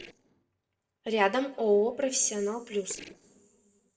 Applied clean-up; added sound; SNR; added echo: neural separator model SepFormer DNS4.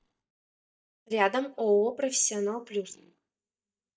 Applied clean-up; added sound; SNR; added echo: neural mask model DeepFilterNet 3.